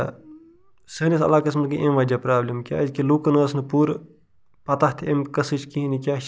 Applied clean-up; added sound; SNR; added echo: none; none; none; none.